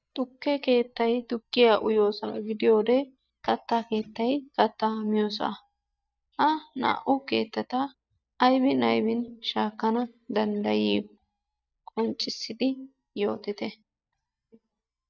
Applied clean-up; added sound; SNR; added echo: neural mask model DeepFilterNet 3.